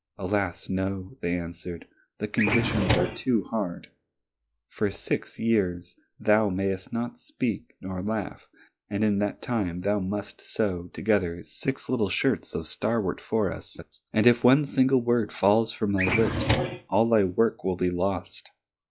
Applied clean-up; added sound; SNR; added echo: classical method log-MMSE.